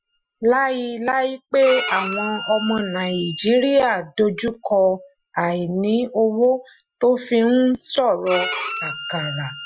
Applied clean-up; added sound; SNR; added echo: classical method Wiener filter.